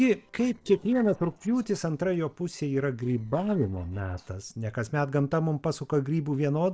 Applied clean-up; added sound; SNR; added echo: neural separator model SepFormer DNS4.